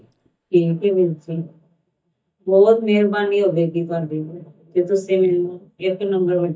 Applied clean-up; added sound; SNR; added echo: neural mask model DeepFilterNet 3.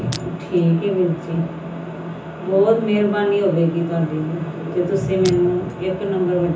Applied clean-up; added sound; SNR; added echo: none; Shatter; 20 dB; reverberation time 0.6 s.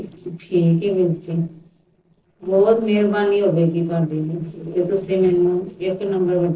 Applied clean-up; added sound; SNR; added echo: neural separator model SepFormer DNS4.